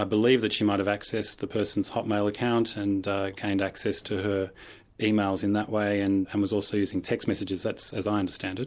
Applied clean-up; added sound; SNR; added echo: none; none; none; none.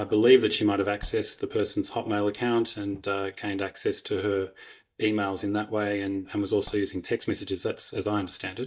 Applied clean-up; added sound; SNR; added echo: neural mask model DeepFilterNet 3.